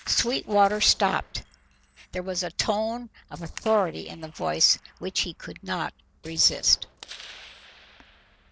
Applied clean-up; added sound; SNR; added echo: neural separator model SepFormer DNS4.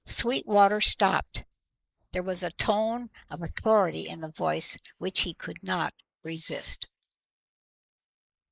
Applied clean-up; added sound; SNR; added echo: neural mask model Resemble Enhance denoiser.